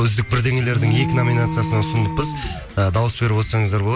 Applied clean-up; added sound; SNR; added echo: none; Alarm; 8 dB; none.